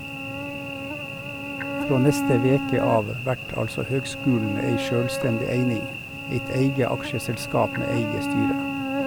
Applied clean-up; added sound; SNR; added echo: none; Cricket / Buzz; 3 dB; none.